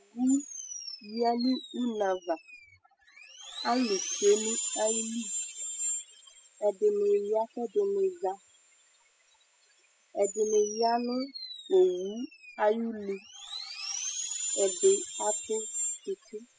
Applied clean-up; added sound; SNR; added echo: classical method spectral subtraction.